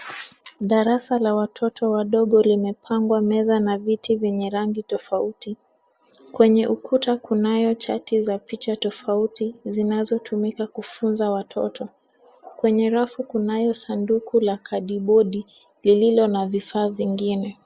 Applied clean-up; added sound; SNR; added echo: none; none; none; none.